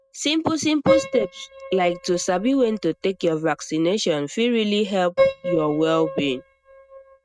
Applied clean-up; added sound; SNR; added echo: neural mask model RNNoise.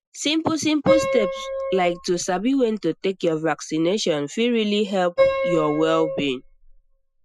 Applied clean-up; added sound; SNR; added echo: classical method Wiener filter.